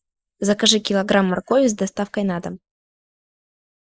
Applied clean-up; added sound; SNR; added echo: neural mask model Resemble Enhance denoiser.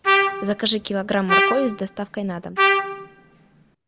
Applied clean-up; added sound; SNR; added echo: none; Trumpet; -3 dB; none.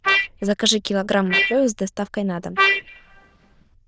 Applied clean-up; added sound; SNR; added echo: neural diffusion model UNIVERSE++.